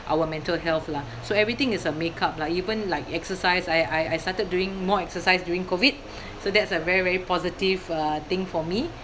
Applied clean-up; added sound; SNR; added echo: none; none; none; none.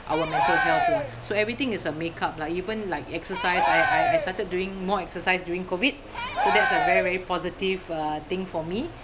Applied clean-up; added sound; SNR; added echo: none; Cheering; 0 dB; none.